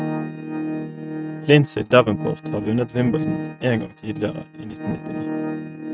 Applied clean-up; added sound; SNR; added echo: neural mask model RNNoise.